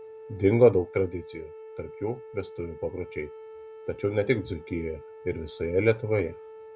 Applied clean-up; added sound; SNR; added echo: none; Wind instrument, woodwind instrument; 16 dB; none.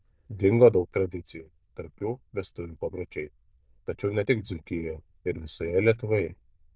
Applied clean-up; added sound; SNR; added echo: neural diffusion model UNIVERSE++.